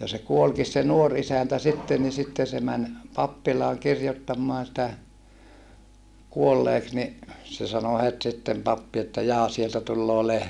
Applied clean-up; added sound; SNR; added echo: none; none; none; none.